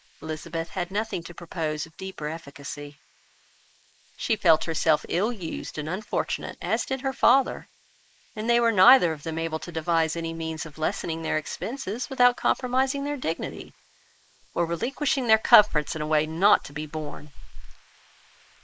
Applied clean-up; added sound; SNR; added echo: neural mask model Resemble Enhance denoiser.